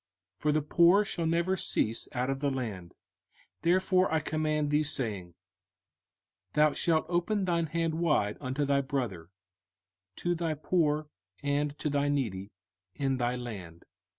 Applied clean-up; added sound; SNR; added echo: none; none; none; none.